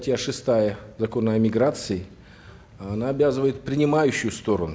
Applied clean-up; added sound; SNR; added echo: none; none; none; none.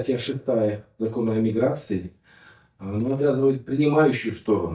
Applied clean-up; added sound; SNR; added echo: neural mask model DeepFilterNet 3.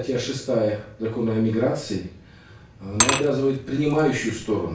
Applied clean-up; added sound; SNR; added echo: none; Glass / Liquid; 5 dB; reverberation time 0.3 s.